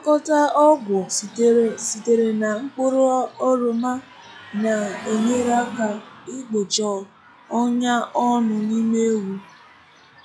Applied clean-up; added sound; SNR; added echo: classical method log-MMSE.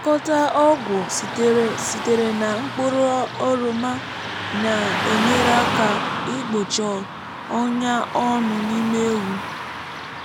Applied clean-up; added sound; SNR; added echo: none; Car passing by / Traffic noise, roadway noise; 5 dB; none.